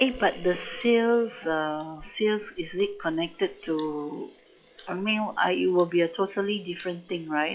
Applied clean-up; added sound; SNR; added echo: classical method log-MMSE.